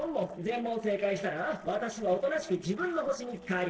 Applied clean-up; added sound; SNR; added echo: neural separator model SepFormer DNS4.